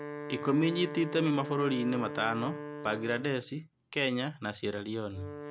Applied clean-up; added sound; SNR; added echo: none; Wind instrument, woodwind instrument; 10 dB; none.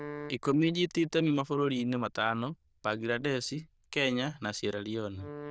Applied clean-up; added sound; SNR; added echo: neural diffusion model UNIVERSE++.